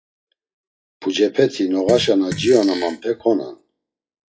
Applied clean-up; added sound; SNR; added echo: classical method log-MMSE.